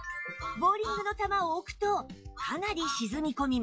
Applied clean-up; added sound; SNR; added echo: classical method log-MMSE.